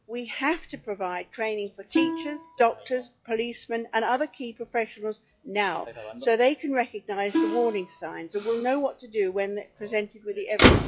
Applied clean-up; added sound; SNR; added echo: classical method log-MMSE.